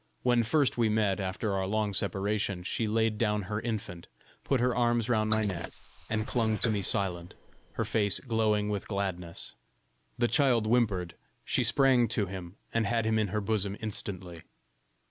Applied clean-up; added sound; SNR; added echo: neural mask model Resemble Enhance denoiser.